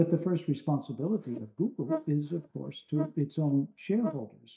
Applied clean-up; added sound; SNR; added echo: neural mask model DeepFilterNet 3.